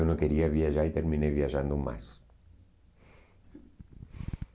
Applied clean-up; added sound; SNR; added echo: none; none; none; none.